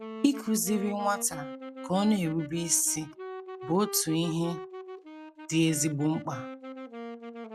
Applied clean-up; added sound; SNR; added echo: none; Wind instrument, woodwind instrument; 11 dB; none.